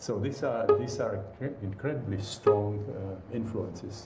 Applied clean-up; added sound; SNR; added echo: none; Bowed string instrument; -1 dB; none.